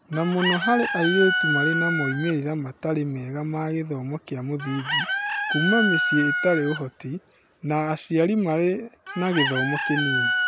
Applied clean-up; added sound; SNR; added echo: none; Chicken, rooster; 3 dB; none.